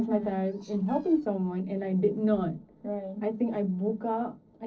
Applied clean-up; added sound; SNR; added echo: neural separator model SepFormer DNS4.